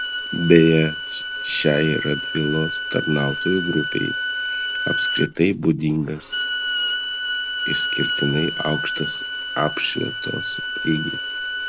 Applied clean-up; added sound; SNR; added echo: none; Bowed string instrument; 3 dB; none.